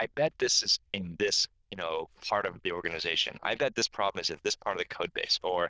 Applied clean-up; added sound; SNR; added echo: neural diffusion model UNIVERSE++.